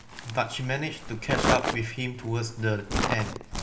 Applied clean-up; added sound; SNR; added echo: none; Crumpling, crinkling; 1 dB; reverberation time 0.7 s.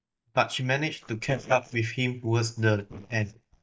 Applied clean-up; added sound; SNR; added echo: neural mask model DeepFilterNet 3.